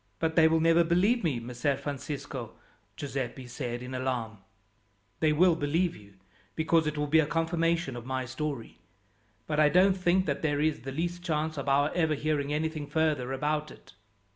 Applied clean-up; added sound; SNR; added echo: none; none; none; none.